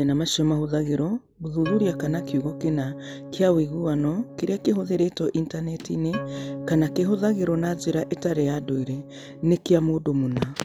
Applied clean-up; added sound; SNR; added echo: none; Organ; 12 dB; none.